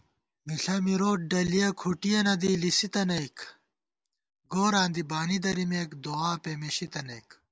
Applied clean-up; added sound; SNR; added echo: none; none; none; none.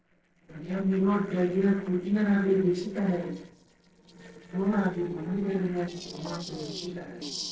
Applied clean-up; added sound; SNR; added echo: neural separator model SepFormer DNS4.